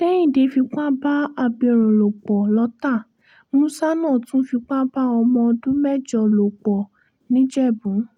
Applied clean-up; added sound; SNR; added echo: none; none; none; none.